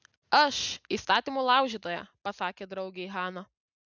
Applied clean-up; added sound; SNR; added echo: none; none; none; none.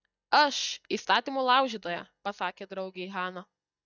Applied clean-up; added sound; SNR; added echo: neural mask model DeepFilterNet 3.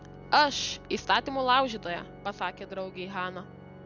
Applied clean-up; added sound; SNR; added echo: none; Organ; 17 dB; none.